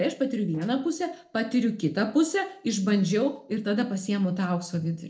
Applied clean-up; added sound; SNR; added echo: neural separator model SepFormer DNS4.